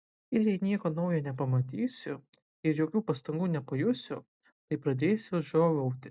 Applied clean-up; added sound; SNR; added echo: none; none; none; none.